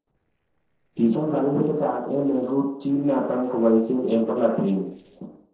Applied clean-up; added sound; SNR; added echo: neural separator model SepFormer DNS4.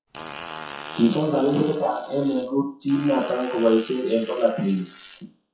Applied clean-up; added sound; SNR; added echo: classical method WPE with log-MMSE.